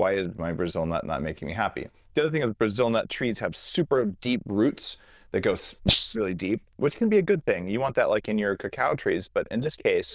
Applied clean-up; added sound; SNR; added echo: neural diffusion model UNIVERSE++.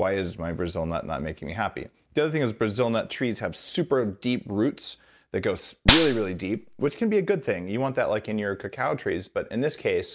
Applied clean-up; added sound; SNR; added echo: none; Gunshot, gunfire; -2 dB; none.